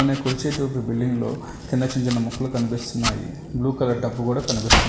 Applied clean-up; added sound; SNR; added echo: none; Domestic sounds, home sounds; 5 dB; reverberation time 1.1 s.